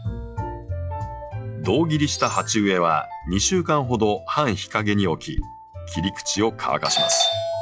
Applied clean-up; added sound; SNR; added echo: classical method log-MMSE.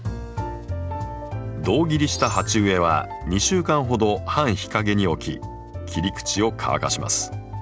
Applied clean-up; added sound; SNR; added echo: none; none; none; none.